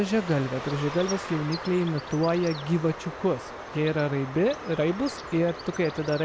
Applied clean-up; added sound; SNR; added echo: none; Bird; 11 dB; none.